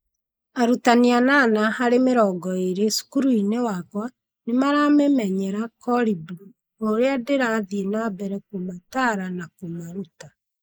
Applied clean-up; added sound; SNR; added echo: neural mask model Resemble Enhance denoiser.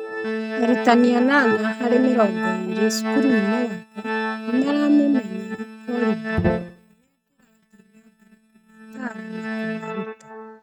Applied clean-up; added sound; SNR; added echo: neural mask model RNNoise.